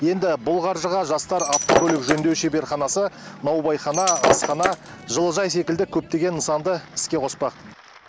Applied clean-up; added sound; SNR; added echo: none; Shatter; 2 dB; none.